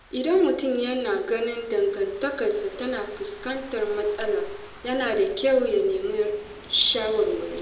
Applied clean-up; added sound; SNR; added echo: none; Rain / Thunderstorm; 19 dB; reverberation time 0.8 s.